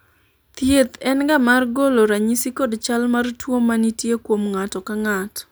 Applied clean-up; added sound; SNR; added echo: none; none; none; none.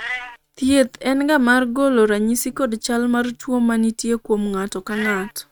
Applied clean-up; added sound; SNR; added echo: neural mask model RNNoise.